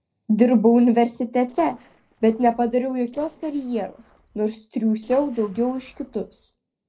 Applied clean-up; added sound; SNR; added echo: neural separator model SepFormer DNS4.